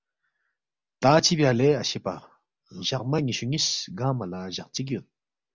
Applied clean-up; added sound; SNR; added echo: none; none; none; none.